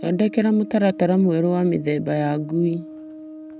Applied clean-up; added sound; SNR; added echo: none; Brass instrument; 16 dB; none.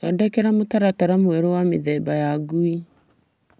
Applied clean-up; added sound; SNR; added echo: none; none; none; none.